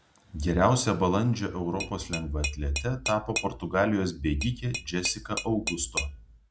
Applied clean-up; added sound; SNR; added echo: none; Tap / Glass; 9 dB; none.